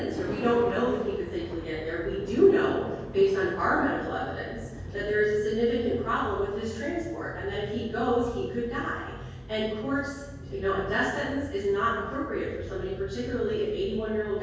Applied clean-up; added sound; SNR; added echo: none; Thunder; 18 dB; reverberation time 1.3 s.